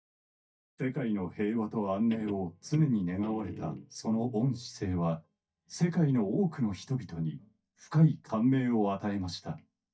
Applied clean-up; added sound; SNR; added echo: neural mask model DeepFilterNet 3.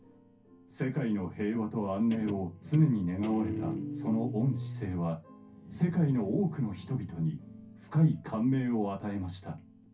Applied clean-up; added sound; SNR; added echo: none; Guitar; 11 dB; reverberation time 0.3 s.